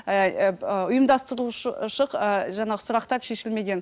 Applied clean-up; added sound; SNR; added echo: none; none; none; none.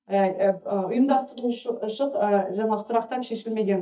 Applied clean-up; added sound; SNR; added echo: neural mask model DeepFilterNet 3.